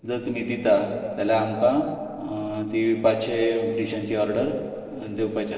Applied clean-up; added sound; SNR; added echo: neural separator model SepFormer DNS4.